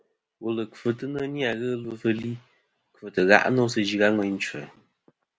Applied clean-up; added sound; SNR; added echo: none; none; none; none.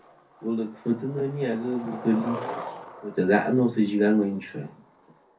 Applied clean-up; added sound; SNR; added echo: none; Skateboard; 15 dB; reverberation time 0.3 s.